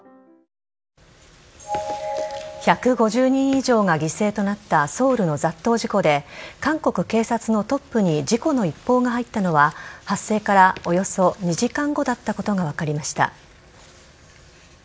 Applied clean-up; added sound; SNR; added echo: none; none; none; none.